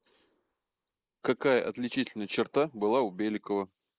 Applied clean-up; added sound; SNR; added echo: neural mask model Resemble Enhance denoiser.